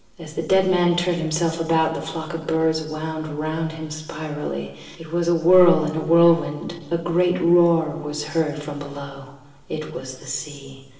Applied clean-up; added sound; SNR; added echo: none; none; none; reverberation time 1.0 s.